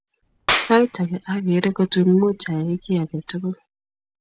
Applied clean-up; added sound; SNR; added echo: none; Clapping; 9 dB; none.